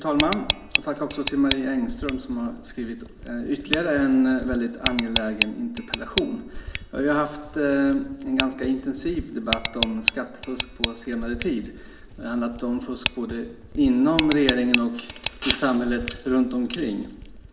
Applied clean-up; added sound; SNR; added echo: none; Tick; 6 dB; reverberation time 1.1 s.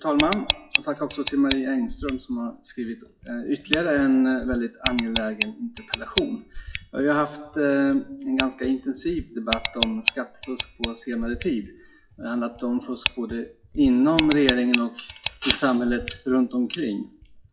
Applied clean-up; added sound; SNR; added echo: classical method WPE with log-MMSE.